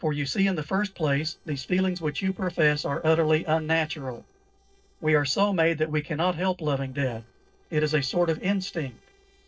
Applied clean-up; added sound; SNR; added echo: neural separator model SepFormer DNS4.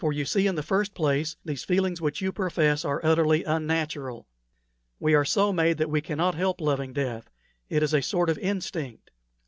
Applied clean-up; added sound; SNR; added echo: none; none; none; none.